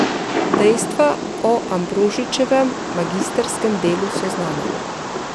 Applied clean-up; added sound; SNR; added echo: none; Fireworks; 3 dB; none.